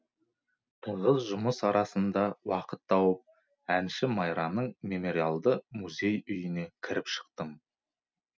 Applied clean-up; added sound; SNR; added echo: none; none; none; none.